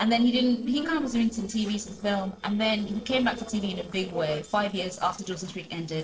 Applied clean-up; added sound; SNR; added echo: neural separator model SepFormer DNS4.